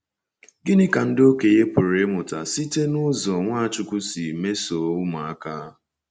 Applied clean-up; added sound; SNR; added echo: none; none; none; none.